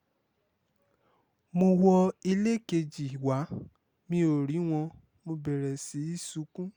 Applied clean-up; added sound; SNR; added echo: none; none; none; none.